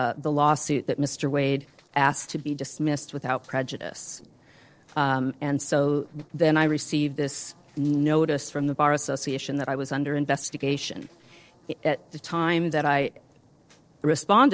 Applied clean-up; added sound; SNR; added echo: neural separator model SepFormer DNS4.